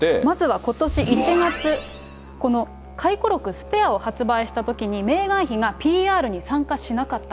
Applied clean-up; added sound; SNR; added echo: none; Musical instrument; 17 dB; none.